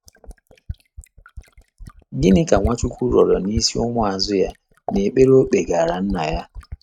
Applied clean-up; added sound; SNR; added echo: neural mask model RNNoise.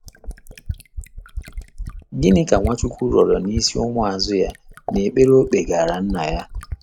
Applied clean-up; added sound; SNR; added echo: none; Fill (with liquid); 11 dB; none.